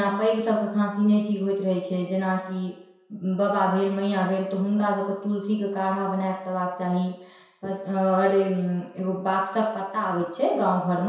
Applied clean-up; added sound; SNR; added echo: none; none; none; reverberation time 0.7 s.